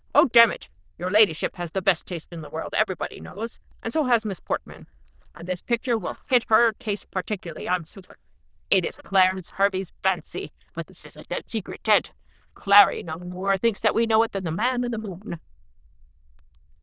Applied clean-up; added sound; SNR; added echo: neural diffusion model UNIVERSE++.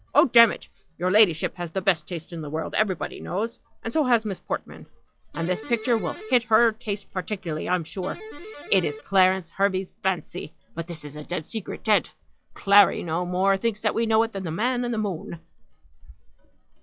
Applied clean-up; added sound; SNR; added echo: classical method log-MMSE.